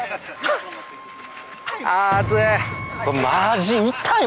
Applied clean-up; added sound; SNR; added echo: none; Wind instrument, woodwind instrument + Wind instrument, woodwind instrument; 16 dB; none.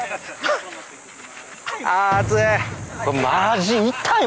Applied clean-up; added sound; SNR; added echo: none; none; none; none.